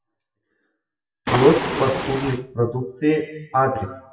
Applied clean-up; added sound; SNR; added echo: classical method WPE with log-MMSE.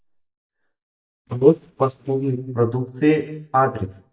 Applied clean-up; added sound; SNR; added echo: neural mask model DeepFilterNet 3.